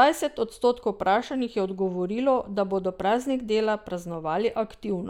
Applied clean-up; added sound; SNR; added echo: none; none; none; none.